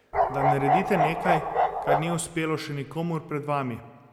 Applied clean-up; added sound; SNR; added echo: none; Bark; -4 dB; none.